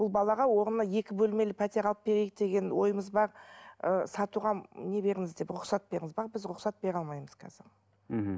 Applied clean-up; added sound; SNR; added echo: none; none; none; none.